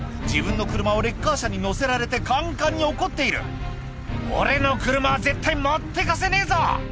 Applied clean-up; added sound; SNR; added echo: none; none; none; none.